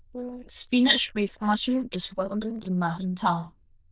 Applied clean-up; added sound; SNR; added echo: neural diffusion model UNIVERSE++.